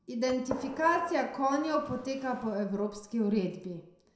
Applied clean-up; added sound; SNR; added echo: none; Gunshot, gunfire; 13 dB; reverberation time 0.6 s.